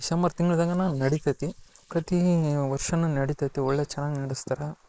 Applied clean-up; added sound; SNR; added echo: neural mask model Resemble Enhance denoiser.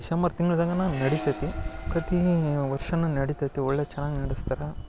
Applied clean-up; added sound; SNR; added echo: none; Accelerating, revving, vroom; 16 dB; none.